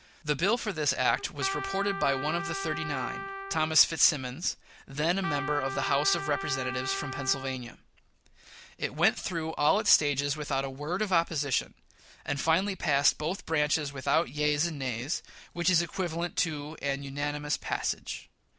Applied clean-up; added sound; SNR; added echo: none; Trumpet; 7 dB; none.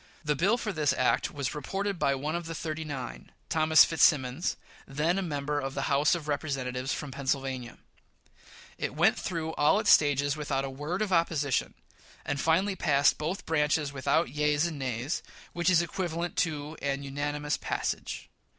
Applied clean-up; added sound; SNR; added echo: none; none; none; none.